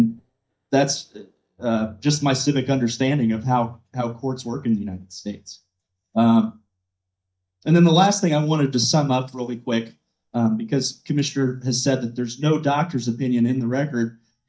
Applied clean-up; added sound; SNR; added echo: neural mask model DeepFilterNet 3.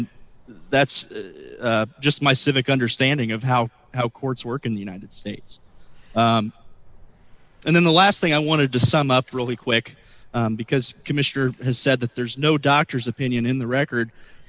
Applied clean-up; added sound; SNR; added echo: none; none; none; none.